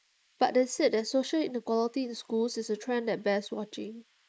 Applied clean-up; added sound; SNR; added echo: neural mask model Resemble Enhance denoiser.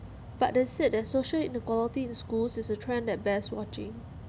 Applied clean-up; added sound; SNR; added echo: none; Mechanical fan; 13 dB; none.